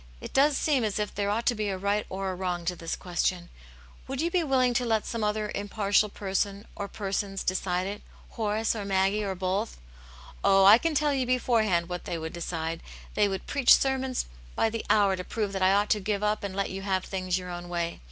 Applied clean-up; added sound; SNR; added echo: none; none; none; none.